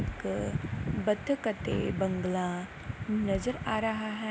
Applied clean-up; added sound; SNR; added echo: none; Drum kit; 17 dB; none.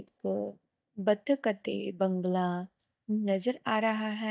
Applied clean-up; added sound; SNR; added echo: neural mask model DeepFilterNet 3.